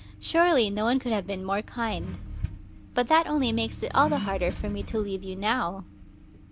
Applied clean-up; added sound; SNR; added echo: none; Accelerating, revving, vroom; 10 dB; none.